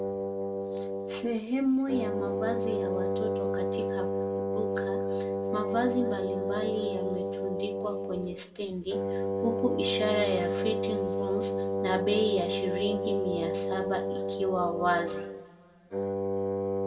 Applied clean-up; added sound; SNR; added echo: none; Wind instrument, woodwind instrument; -2 dB; reverberation time 1.7 s.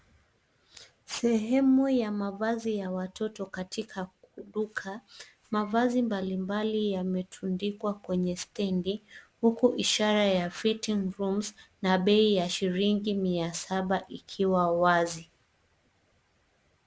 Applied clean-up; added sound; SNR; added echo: none; none; none; none.